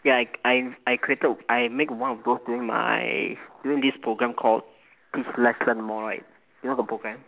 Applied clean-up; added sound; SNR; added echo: none; none; none; none.